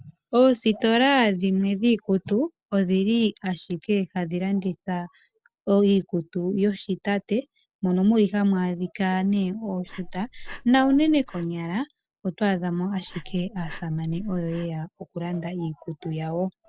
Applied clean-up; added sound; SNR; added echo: neural separator model SepFormer DNS4.